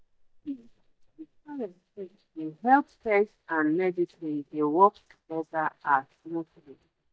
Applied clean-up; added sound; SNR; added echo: neural mask model DeepFilterNet 3.